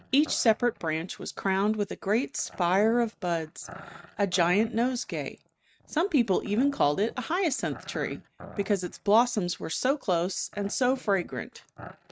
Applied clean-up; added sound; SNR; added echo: neural mask model RNNoise.